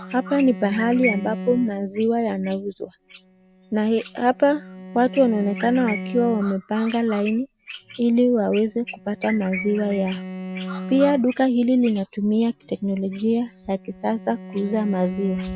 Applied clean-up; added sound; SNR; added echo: none; Bowed string instrument; 14 dB; none.